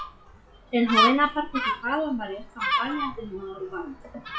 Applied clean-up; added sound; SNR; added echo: classical method WPE with log-MMSE.